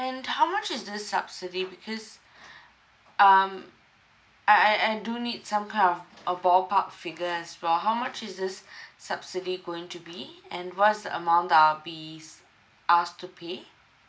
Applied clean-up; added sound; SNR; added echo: none; none; none; none.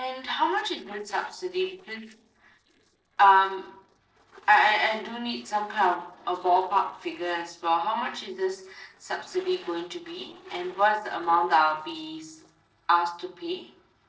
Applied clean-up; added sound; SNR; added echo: neural separator model SepFormer DNS4.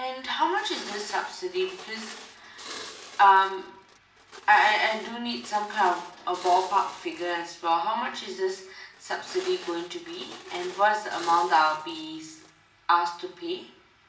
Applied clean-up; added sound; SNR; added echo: none; Glass; 17 dB; reverberation time 0.6 s.